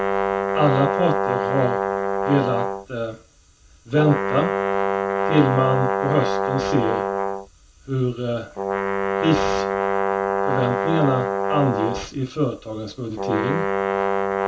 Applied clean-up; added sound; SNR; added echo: none; Brass instrument; -1 dB; reverberation time 0.2 s.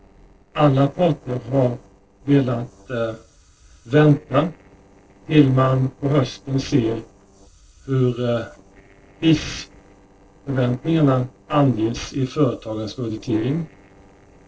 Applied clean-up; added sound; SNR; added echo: neural separator model SepFormer DNS4.